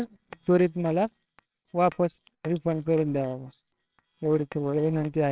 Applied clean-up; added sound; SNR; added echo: neural separator model SepFormer WHAMR!.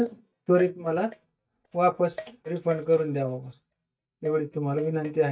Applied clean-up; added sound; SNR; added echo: neural mask model DeepFilterNet 3.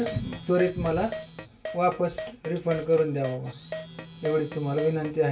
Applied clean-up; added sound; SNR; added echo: none; Keyboard (musical); 12 dB; reverberation time 0.2 s.